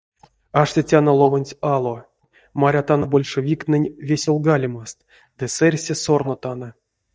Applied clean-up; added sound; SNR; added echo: neural mask model DeepFilterNet 3.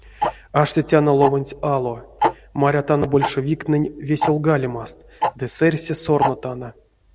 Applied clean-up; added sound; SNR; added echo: none; Tick-tock; 8 dB; none.